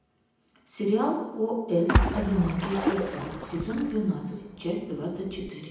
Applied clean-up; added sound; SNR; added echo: none; Splash, splatter; 1 dB; reverberation time 0.9 s.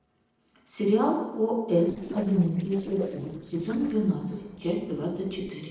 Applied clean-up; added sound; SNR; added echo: neural separator model SepFormer DNS4.